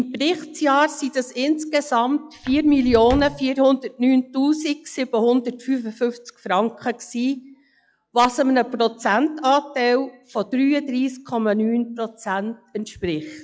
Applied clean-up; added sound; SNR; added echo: classical method log-MMSE.